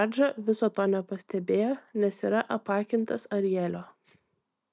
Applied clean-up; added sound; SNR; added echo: none; none; none; none.